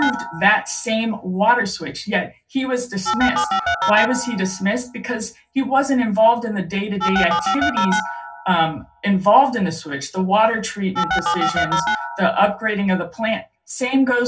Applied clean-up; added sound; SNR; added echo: none; Telephone; 6 dB; reverberation time 0.4 s.